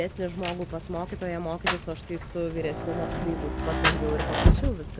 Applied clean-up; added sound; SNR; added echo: none; Rain; -4 dB; none.